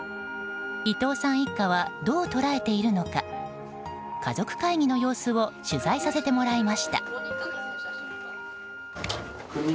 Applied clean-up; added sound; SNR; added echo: none; Wind instrument, woodwind instrument; 12 dB; none.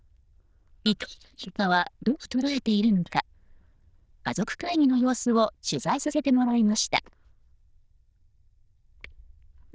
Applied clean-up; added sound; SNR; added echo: neural diffusion model UNIVERSE++.